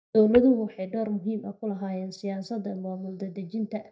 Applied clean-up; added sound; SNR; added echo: neural mask model DeepFilterNet 3.